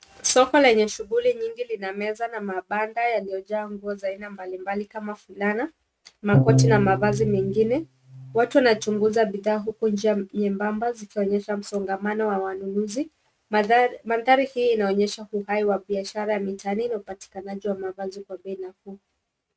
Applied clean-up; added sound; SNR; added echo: neural mask model RNNoise.